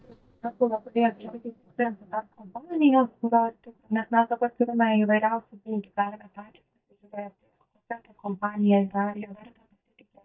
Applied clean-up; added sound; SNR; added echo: neural mask model DeepFilterNet 3.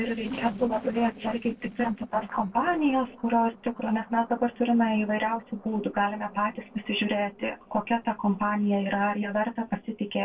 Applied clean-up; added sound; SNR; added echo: neural separator model SepFormer DNS4.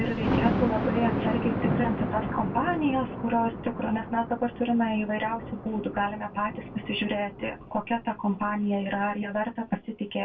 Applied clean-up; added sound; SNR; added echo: none; Thunder; 4 dB; reverberation time 0.1 s.